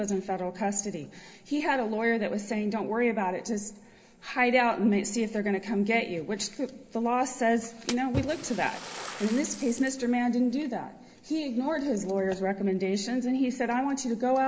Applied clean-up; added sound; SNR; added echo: none; Splash, splatter; 18 dB; reverberation time 1.6 s.